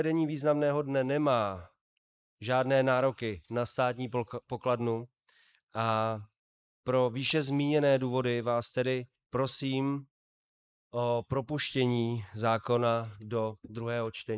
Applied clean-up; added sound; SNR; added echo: neural mask model Resemble Enhance denoiser.